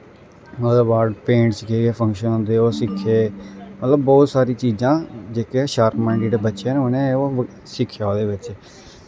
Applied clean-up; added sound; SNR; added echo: none; Ringtone; 15 dB; none.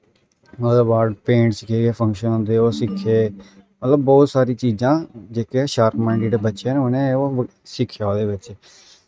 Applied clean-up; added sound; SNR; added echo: neural mask model RNNoise.